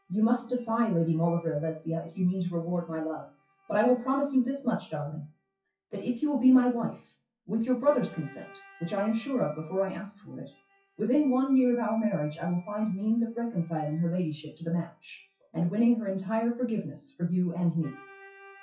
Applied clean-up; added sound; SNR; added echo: classical method WPE with log-MMSE.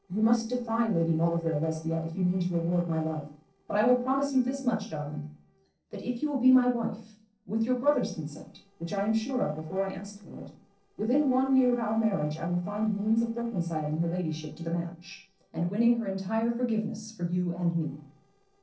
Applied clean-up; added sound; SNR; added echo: neural separator model SepFormer DNS4.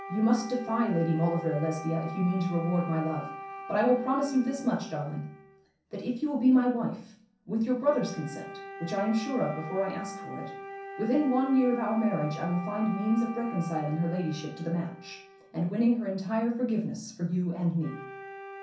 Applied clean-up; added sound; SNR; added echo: none; Wind instrument, woodwind instrument; 14 dB; reverberation time 0.6 s.